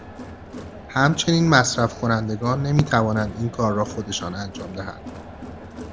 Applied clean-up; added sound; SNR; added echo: none; Crowd; 14 dB; none.